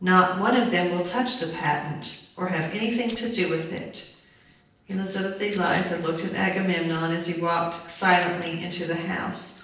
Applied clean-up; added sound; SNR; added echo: neural separator model SepFormer DNS4.